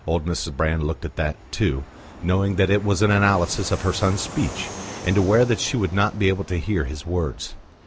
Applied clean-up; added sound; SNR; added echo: none; Fixed-wing aircraft, airplane; 16 dB; none.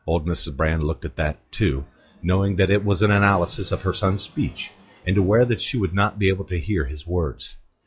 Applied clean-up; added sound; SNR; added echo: classical method log-MMSE.